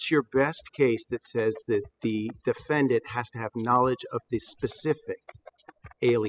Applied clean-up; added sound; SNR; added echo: classical method spectral subtraction.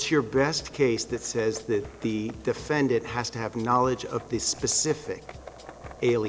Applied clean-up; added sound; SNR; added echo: none; Skateboard + Bass drum / Drum kit; 19 dB; none.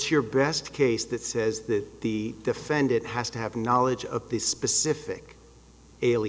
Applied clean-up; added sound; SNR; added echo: none; none; none; none.